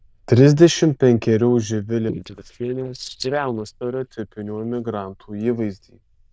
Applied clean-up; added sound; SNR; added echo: neural diffusion model UNIVERSE++.